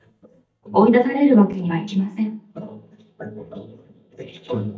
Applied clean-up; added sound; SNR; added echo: neural mask model DeepFilterNet 3.